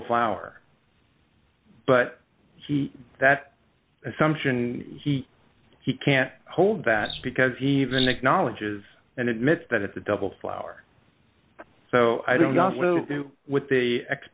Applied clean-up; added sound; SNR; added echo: none; Bird vocalization, bird call, bird song; 1 dB; none.